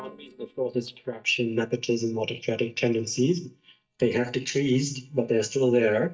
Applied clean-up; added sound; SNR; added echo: neural mask model DeepFilterNet 3.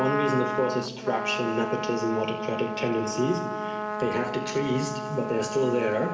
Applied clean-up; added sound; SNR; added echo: none; Trumpet; 4 dB; reverberation time 2.9 s.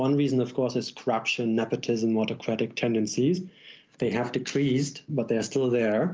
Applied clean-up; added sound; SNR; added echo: none; none; none; none.